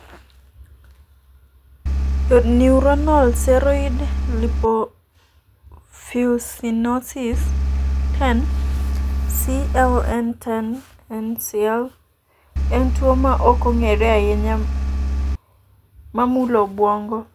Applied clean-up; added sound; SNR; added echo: none; Engine; -2 dB; none.